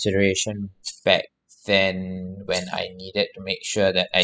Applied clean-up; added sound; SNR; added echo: classical method spectral subtraction.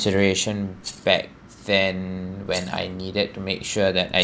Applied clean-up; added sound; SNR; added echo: none; Rattle; 20 dB; none.